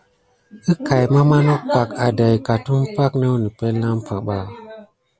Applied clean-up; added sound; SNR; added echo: none; none; none; none.